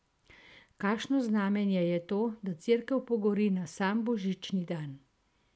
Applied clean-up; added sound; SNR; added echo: none; none; none; none.